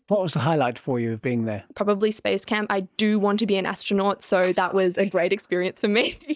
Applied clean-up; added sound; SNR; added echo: neural mask model DeepFilterNet 3.